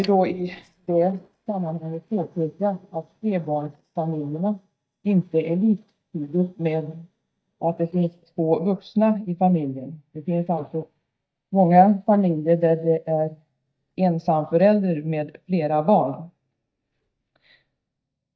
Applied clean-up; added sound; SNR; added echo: neural mask model DeepFilterNet 3.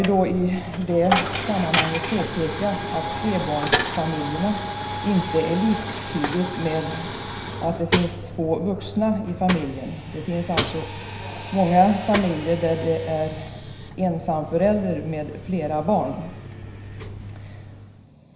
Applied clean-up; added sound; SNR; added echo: none; Coin (dropping); 4 dB; reverberation time 0.9 s.